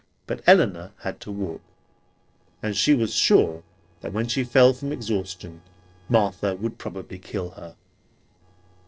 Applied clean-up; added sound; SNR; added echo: neural separator model SepFormer DNS4.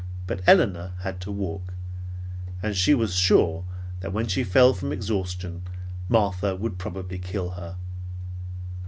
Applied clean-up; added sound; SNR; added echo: none; none; none; none.